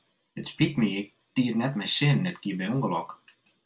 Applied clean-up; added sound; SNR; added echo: none; none; none; none.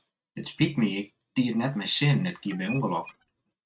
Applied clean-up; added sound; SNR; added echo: neural mask model RNNoise.